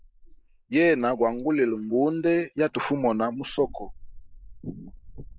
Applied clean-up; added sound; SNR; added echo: neural mask model Resemble Enhance denoiser.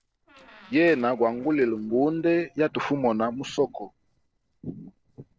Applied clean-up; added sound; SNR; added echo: neural separator model SepFormer DNS4.